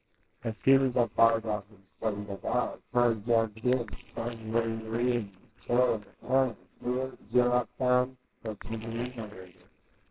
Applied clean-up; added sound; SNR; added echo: neural separator model SepFormer WHAMR!.